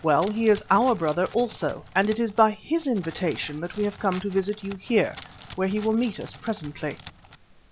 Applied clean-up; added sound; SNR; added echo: none; Crackle; 16 dB; none.